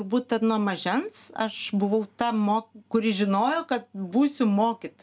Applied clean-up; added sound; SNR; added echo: none; none; none; none.